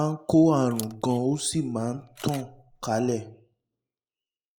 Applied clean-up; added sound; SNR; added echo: neural mask model Resemble Enhance denoiser.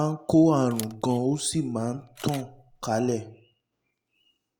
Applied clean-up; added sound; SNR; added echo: none; Camera; 20 dB; none.